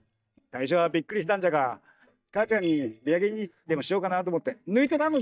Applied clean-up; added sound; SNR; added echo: neural mask model DeepFilterNet 3.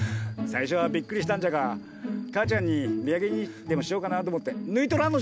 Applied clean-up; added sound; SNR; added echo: none; none; none; none.